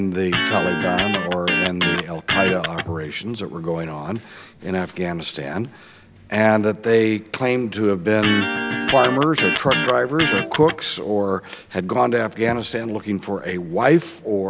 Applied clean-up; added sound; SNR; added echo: none; Electric guitar; 2 dB; none.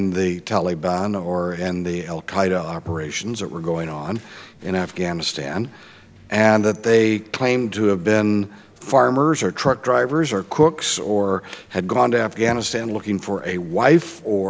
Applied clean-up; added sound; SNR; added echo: none; none; none; none.